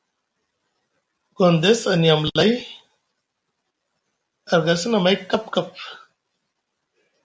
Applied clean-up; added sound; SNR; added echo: none; none; none; none.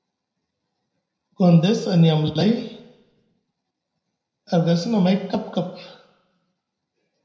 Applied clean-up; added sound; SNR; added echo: none; none; none; reverberation time 0.7 s.